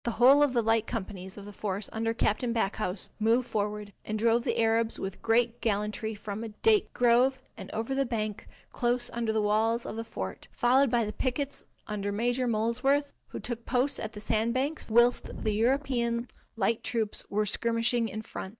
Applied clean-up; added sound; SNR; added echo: neural mask model DeepFilterNet 3.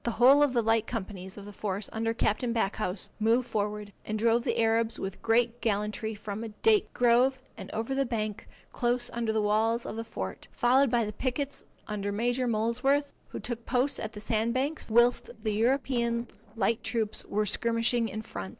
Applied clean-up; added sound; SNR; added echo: neural separator model SepFormer DNS4.